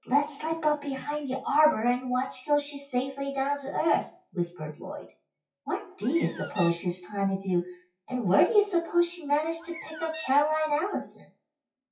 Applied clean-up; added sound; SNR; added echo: classical method WPE with log-MMSE.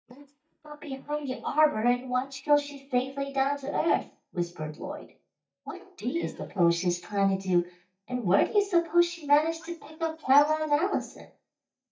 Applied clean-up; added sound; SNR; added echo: neural mask model DeepFilterNet 3.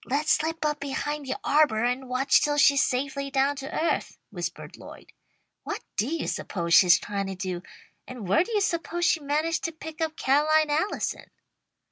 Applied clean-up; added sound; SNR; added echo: none; none; none; none.